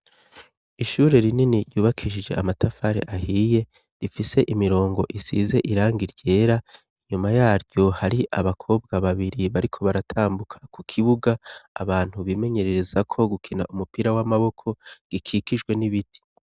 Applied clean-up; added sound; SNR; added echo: none; none; none; none.